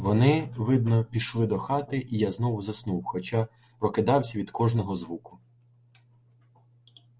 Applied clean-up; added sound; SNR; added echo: none; none; none; none.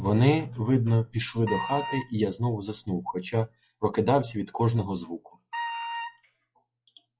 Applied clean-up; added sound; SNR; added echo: classical method log-MMSE.